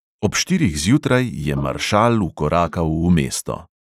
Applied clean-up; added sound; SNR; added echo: neural mask model Resemble Enhance denoiser.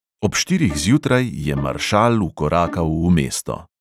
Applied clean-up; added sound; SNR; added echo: none; Bowed string instrument; 17 dB; none.